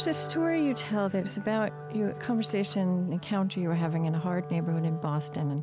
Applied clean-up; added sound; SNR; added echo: none; Wind instrument, woodwind instrument; 12 dB; none.